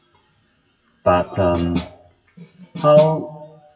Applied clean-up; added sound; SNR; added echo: classical method WPE with log-MMSE.